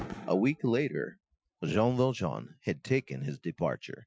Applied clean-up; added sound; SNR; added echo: classical method Wiener filter.